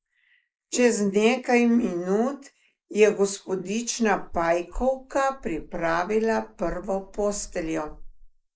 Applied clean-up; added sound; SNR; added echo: neural mask model Resemble Enhance denoiser.